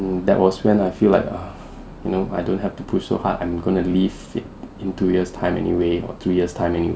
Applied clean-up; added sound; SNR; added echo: none; none; none; none.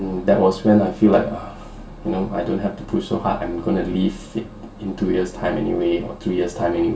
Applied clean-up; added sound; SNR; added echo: none; none; none; reverberation time 0.2 s.